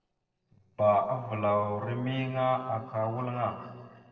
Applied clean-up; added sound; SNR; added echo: neural separator model SepFormer DNS4.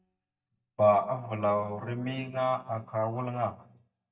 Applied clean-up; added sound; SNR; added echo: neural mask model DeepFilterNet 3.